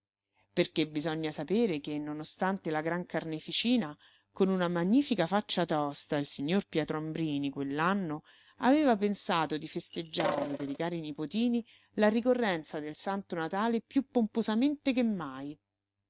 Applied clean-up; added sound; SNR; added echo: neural mask model RNNoise.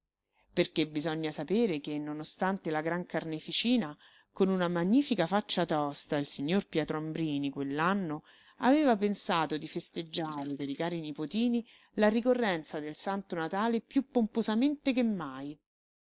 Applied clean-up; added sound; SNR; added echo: neural mask model Resemble Enhance denoiser.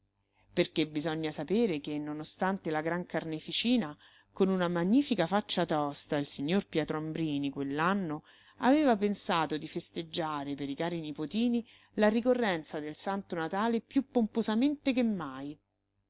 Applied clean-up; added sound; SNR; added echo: none; none; none; none.